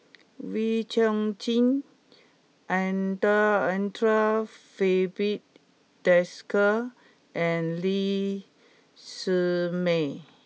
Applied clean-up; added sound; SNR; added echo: none; none; none; none.